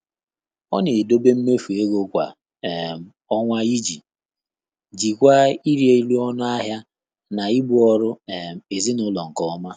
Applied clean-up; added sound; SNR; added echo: none; none; none; none.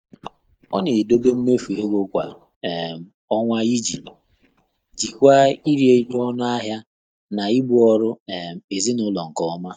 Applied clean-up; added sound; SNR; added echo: neural mask model DeepFilterNet 3.